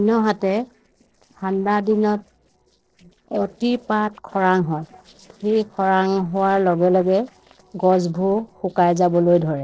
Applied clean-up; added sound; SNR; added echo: neural separator model SepFormer DNS4.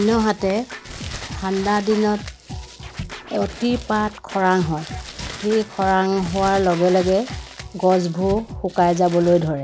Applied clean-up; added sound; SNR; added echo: none; Crumpling, crinkling + Scratching (performance technique); 13 dB; none.